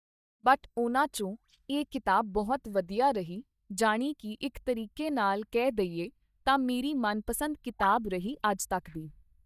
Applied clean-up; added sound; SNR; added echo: neural mask model DeepFilterNet 3.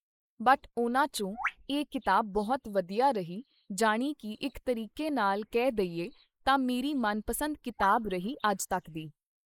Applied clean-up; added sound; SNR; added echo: neural mask model Resemble Enhance denoiser.